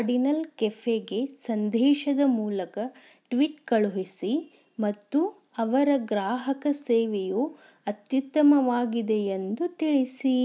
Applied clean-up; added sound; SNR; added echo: none; none; none; none.